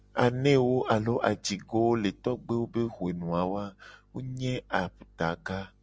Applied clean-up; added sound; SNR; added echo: none; none; none; none.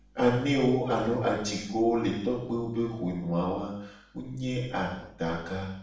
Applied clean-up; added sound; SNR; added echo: none; none; none; reverberation time 0.6 s.